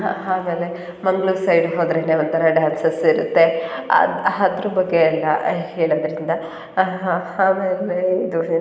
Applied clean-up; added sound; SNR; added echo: none; none; none; none.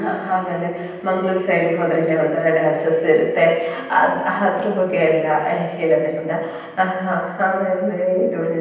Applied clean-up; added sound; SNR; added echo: none; none; none; reverberation time 0.9 s.